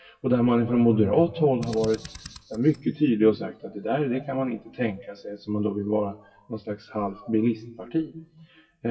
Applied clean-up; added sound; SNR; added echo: classical method WPE with log-MMSE.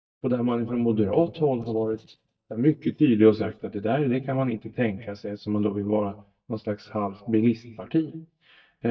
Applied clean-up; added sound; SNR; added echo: neural mask model DeepFilterNet 3.